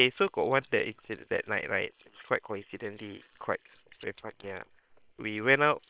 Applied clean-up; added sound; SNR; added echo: neural separator model SepFormer WHAM!.